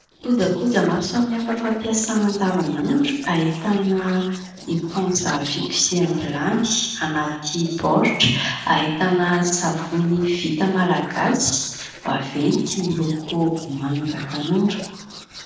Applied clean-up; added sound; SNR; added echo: neural separator model SepFormer DNS4.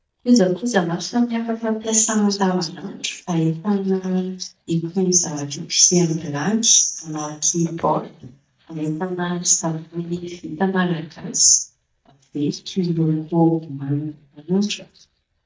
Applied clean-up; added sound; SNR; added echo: neural mask model DeepFilterNet 3.